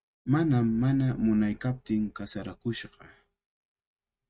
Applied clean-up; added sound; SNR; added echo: neural mask model RNNoise.